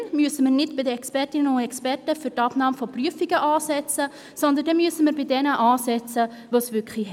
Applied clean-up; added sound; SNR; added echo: none; none; none; none.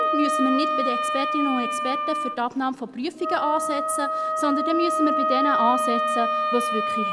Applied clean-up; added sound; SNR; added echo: none; Wind instrument, woodwind instrument; -2 dB; none.